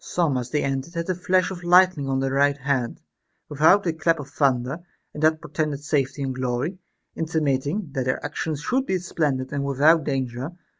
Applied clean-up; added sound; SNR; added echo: none; none; none; none.